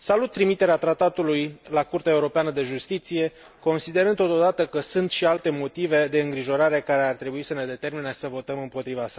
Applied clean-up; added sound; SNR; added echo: none; none; none; none.